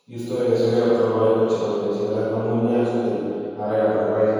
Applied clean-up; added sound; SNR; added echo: none; none; none; reverberation time 2.2 s.